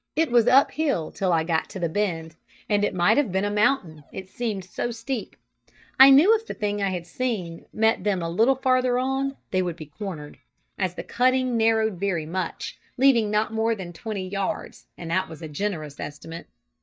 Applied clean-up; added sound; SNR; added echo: neural mask model DeepFilterNet 3.